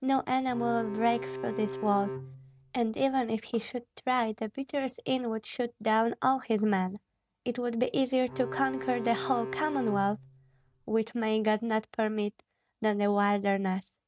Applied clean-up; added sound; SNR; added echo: none; Bowed string instrument; 9 dB; none.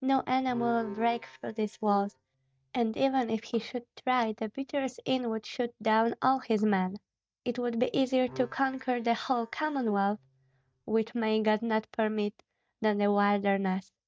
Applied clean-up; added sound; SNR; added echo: neural mask model DeepFilterNet 3.